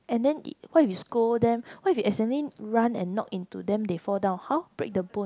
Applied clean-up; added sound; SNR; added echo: none; none; none; none.